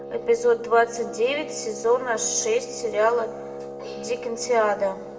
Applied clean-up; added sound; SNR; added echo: none; Wind instrument, woodwind instrument; 11 dB; reverberation time 1.2 s.